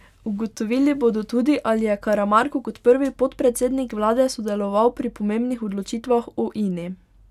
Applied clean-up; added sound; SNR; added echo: none; none; none; none.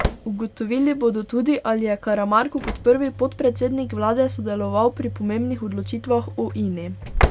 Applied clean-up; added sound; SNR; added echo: none; Slam / Engine; 7 dB; none.